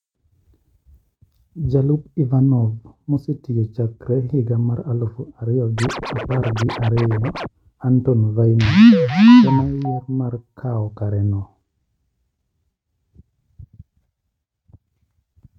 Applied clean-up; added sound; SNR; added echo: neural mask model RNNoise.